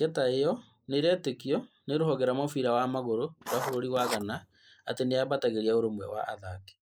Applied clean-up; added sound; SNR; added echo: neural mask model Resemble Enhance denoiser.